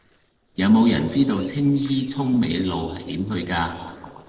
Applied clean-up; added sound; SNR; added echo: neural separator model SepFormer DNS4.